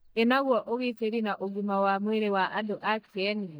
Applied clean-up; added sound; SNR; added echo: neural mask model DeepFilterNet 3.